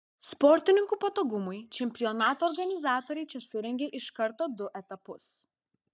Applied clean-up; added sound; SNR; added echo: neural mask model DeepFilterNet 3.